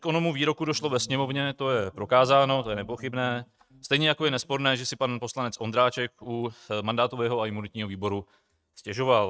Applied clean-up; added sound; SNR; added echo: neural mask model RNNoise.